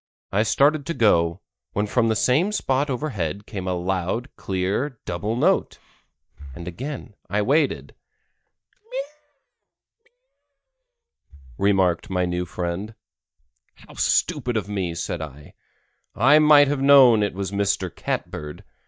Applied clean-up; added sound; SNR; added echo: neural mask model DeepFilterNet 3.